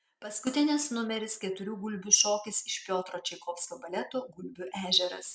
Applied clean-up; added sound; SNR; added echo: none; none; none; none.